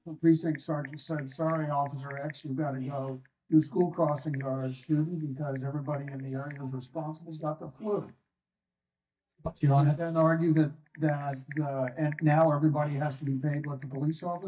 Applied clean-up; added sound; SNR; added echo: neural mask model DeepFilterNet 3.